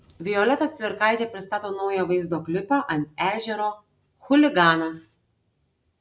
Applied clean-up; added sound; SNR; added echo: none; none; none; none.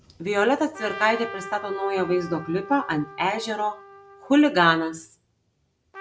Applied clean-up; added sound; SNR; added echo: none; Trumpet; 16 dB; none.